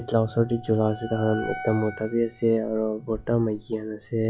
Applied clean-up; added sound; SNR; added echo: classical method log-MMSE.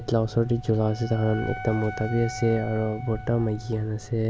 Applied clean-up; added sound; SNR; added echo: none; Wind instrument, woodwind instrument; 14 dB; none.